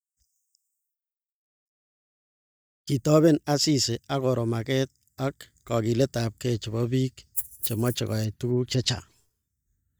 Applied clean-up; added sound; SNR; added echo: neural mask model DeepFilterNet 3.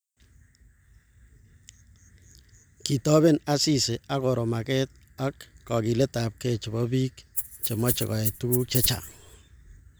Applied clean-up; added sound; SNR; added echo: none; Rattle (instrument); 4 dB; none.